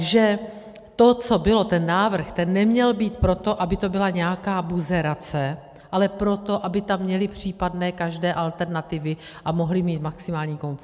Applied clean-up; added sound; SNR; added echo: none; none; none; none.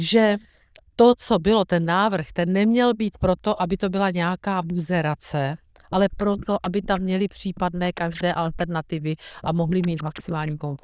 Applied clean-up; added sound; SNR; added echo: neural diffusion model UNIVERSE++.